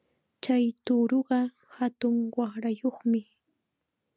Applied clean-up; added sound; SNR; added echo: none; none; none; none.